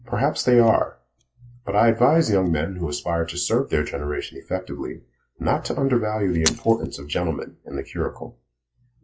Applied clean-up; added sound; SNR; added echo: classical method log-MMSE.